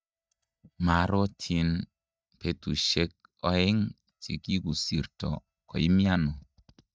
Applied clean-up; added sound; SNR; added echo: neural mask model DeepFilterNet 3.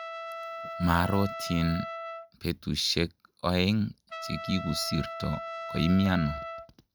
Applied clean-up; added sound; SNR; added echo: none; Trumpet; 10 dB; none.